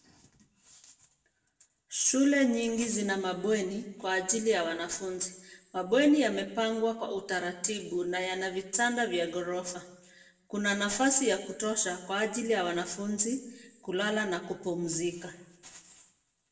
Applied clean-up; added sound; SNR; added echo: none; none; none; reverberation time 0.8 s.